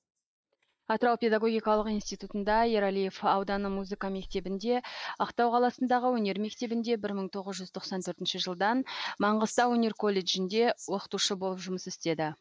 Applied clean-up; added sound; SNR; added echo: neural mask model DeepFilterNet 3.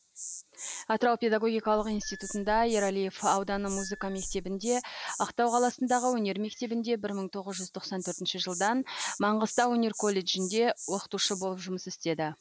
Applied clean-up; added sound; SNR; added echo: none; Squeak / Screech + Insect; 13 dB; none.